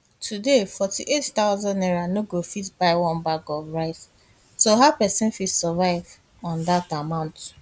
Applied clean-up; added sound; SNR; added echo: none; none; none; none.